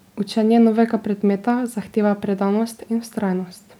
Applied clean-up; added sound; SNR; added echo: none; none; none; none.